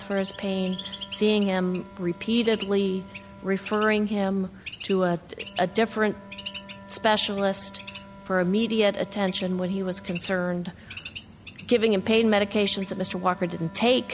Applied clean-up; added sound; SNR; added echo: none; Wind instrument, woodwind instrument + Bird; 16 dB; none.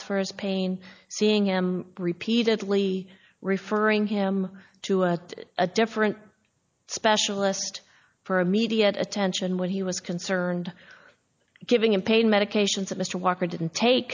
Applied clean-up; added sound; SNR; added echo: none; none; none; none.